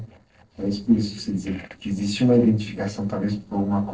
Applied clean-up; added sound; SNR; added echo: neural separator model SepFormer DNS4.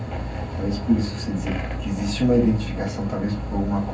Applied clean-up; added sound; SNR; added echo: none; Piano; 20 dB; reverberation time 0.4 s.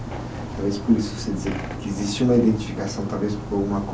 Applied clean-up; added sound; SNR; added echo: none; none; none; none.